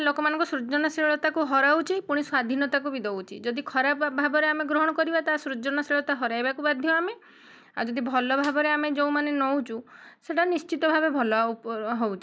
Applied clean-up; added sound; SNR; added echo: neural mask model DeepFilterNet 3.